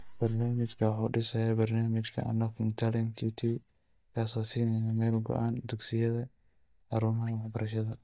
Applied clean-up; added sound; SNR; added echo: neural mask model DeepFilterNet 3.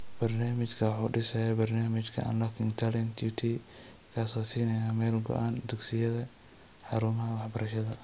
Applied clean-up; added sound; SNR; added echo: none; none; none; none.